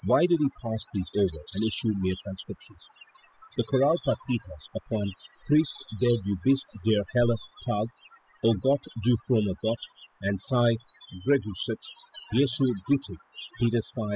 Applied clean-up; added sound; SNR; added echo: classical method spectral subtraction.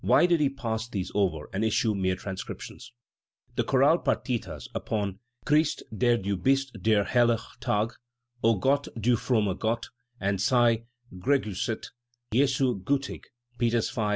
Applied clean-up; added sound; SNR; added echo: none; none; none; none.